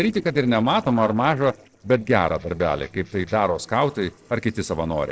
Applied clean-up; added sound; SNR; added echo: neural separator model SepFormer DNS4.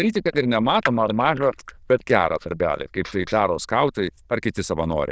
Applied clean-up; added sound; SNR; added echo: neural diffusion model UNIVERSE++.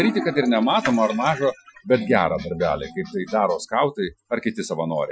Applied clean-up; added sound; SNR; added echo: classical method Wiener filter.